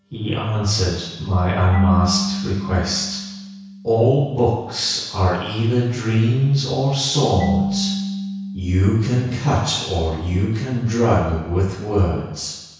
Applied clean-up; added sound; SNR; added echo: none; Marimba, xylophone / Wood; 10 dB; reverberation time 1.1 s.